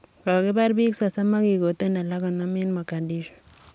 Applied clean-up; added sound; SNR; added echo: none; none; none; none.